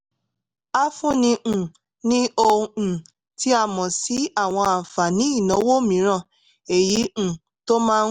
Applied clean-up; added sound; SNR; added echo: none; none; none; none.